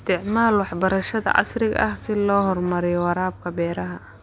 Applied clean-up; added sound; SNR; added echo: none; none; none; none.